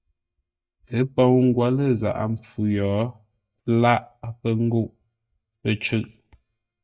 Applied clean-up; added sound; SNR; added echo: neural mask model DeepFilterNet 3.